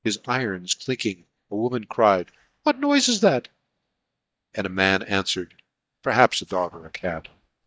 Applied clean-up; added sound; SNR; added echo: neural mask model DeepFilterNet 3.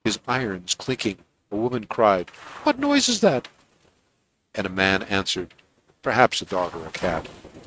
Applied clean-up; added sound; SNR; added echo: neural mask model RNNoise.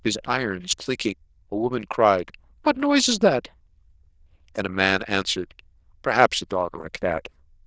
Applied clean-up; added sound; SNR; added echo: neural diffusion model UNIVERSE++.